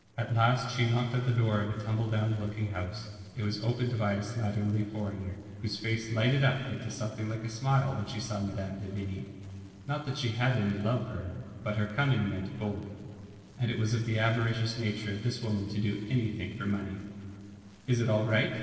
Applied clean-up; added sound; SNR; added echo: neural separator model SepFormer DNS4.